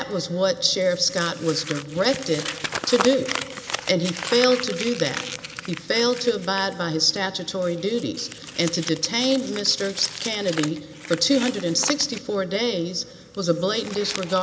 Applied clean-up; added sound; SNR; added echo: none; Crumpling, crinkling; 11 dB; none.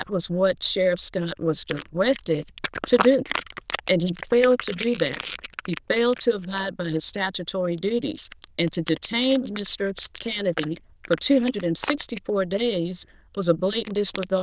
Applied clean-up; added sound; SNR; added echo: neural diffusion model UNIVERSE++.